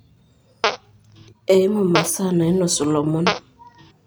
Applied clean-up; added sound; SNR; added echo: none; Fart; 7 dB; none.